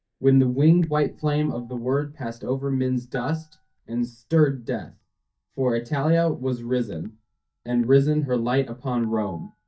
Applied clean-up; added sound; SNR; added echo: neural mask model DeepFilterNet 3.